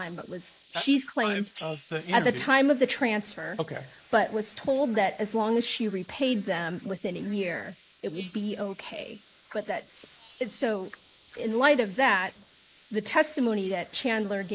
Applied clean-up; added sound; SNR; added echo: neural mask model Resemble Enhance denoiser.